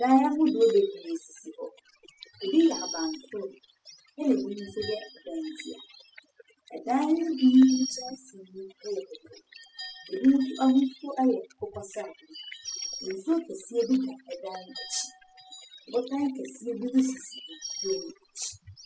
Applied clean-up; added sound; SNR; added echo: classical method spectral subtraction.